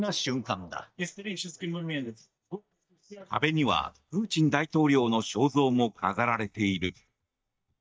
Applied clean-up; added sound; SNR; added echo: neural mask model DeepFilterNet 3.